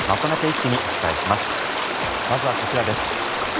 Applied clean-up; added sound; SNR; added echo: none; Stream; -1 dB; none.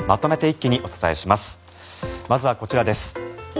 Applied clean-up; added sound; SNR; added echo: none; none; none; none.